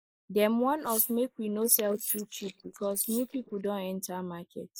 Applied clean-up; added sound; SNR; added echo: neural mask model Resemble Enhance denoiser.